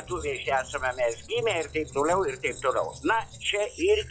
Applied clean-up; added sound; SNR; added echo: classical method log-MMSE.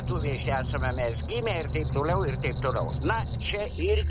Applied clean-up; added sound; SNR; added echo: none; Squeak; -1 dB; none.